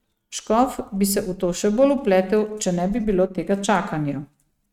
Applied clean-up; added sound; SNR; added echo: neural mask model RNNoise.